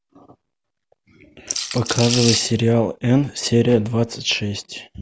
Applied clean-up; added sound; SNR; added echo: none; Rattle / Rattle (instrument); 4 dB; none.